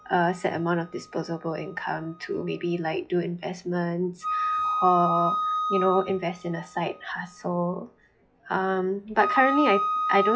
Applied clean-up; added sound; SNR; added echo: classical method log-MMSE.